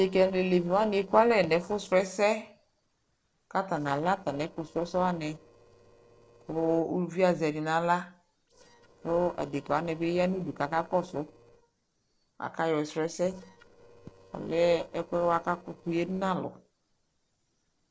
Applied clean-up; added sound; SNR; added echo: neural separator model SepFormer DNS4.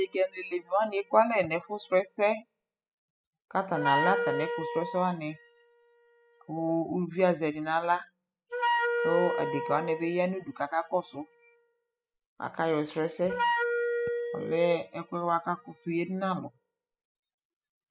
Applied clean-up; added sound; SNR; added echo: classical method spectral subtraction.